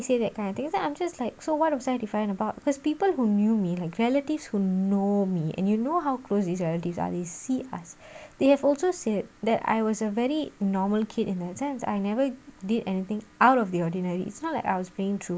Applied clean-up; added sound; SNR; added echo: none; none; none; none.